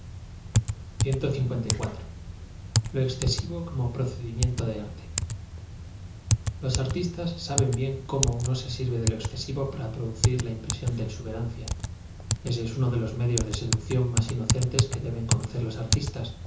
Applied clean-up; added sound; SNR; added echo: none; Typing; 0 dB; reverberation time 0.6 s.